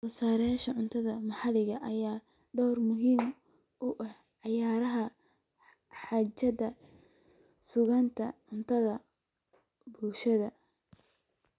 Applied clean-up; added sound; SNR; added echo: none; none; none; none.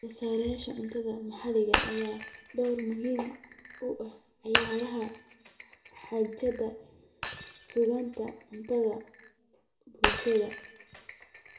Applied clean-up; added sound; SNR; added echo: none; Shatter; 5 dB; reverberation time 0.6 s.